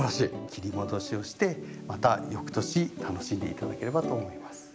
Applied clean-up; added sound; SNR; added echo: none; none; none; none.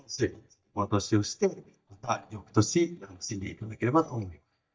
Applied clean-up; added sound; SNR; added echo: neural mask model DeepFilterNet 3.